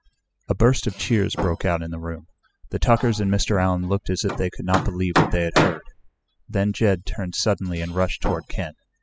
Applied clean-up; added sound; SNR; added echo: classical method spectral subtraction.